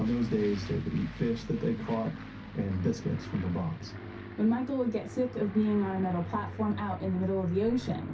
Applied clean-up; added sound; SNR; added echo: none; Aircraft; 11 dB; reverberation time 0.3 s.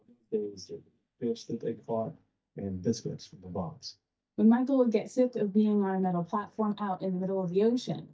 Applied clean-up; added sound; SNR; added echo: neural mask model DeepFilterNet 3.